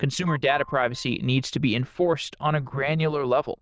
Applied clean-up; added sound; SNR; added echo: neural diffusion model UNIVERSE++.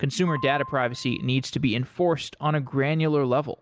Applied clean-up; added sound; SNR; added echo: none; Piano; 16 dB; none.